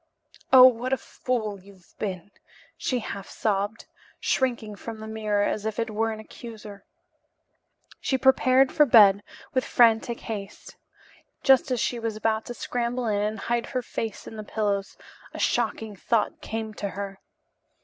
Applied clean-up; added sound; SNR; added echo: none; none; none; none.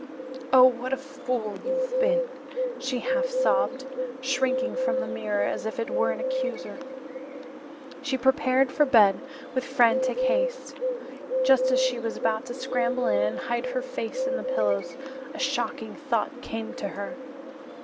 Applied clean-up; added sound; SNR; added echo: none; Bird; 2 dB; none.